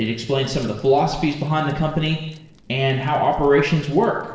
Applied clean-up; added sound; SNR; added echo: neural separator model SepFormer DNS4.